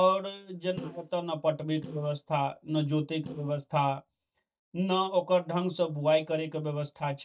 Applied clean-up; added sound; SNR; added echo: neural mask model DeepFilterNet 3.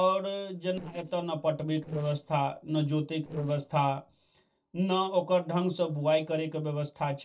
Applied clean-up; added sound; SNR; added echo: neural separator model SepFormer DNS4.